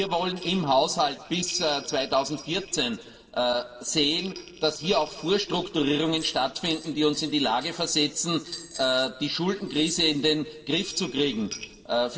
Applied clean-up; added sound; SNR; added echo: neural separator model SepFormer DNS4.